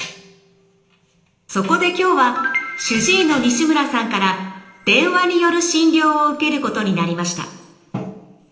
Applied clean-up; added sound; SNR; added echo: none; none; none; reverberation time 0.9 s.